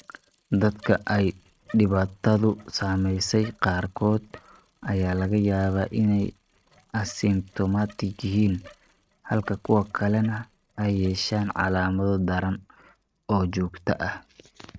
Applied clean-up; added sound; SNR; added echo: neural mask model RNNoise.